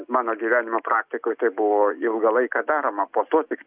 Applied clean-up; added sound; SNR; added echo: none; none; none; none.